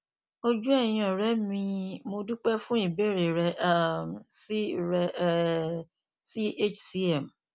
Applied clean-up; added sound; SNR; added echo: none; none; none; none.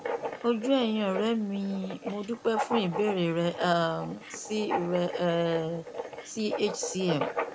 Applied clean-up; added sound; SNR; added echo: none; Writing; 7 dB; none.